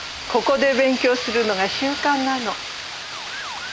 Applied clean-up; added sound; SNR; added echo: none; Motor vehicle (road) / Siren; 18 dB; none.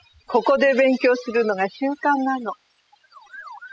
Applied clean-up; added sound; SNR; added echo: classical method spectral subtraction.